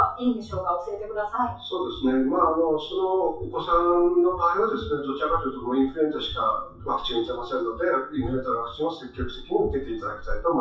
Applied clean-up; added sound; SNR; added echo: classical method WPE with log-MMSE.